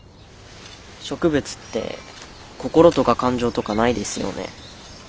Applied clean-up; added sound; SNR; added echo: none; none; none; none.